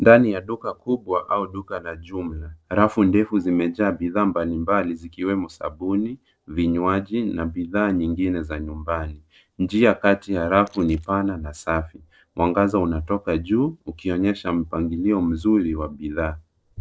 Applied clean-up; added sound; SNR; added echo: neural separator model SepFormer DNS4.